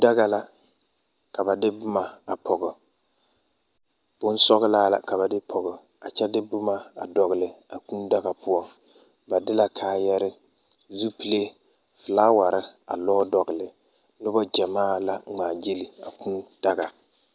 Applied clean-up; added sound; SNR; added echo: none; none; none; none.